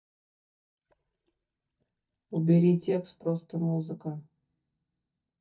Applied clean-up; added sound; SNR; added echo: neural mask model DeepFilterNet 3.